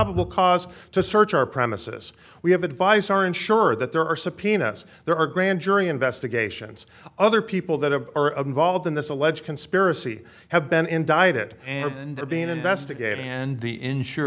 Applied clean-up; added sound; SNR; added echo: none; none; none; none.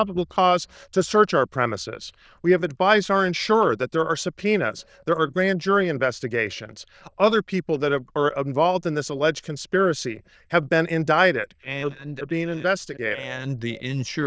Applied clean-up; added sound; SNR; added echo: neural diffusion model UNIVERSE++.